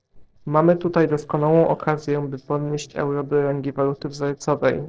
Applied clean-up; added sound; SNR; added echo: neural separator model SepFormer DNS4.